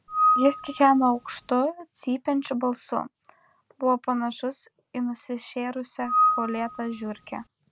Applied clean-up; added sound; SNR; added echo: none; Screech / Glass; -1 dB; none.